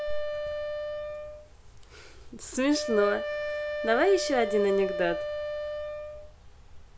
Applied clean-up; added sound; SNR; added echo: none; Wind instrument, woodwind instrument; 4 dB; none.